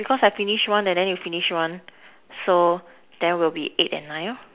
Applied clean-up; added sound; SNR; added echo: none; none; none; none.